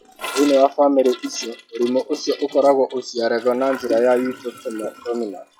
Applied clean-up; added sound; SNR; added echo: classical method log-MMSE.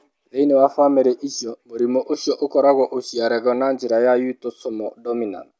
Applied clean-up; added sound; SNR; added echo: none; none; none; none.